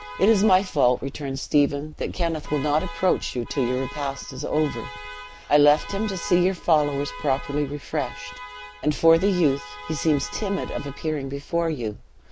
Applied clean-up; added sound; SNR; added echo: none; Alarm; 17 dB; none.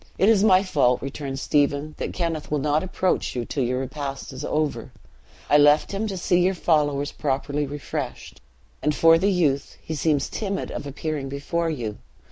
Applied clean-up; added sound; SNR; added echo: none; none; none; none.